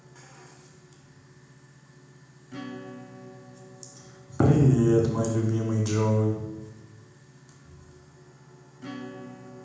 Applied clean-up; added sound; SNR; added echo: none; Acoustic guitar / Strum; 19 dB; reverberation time 1.0 s.